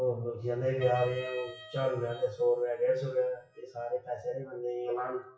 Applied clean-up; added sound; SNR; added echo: classical method WPE with log-MMSE.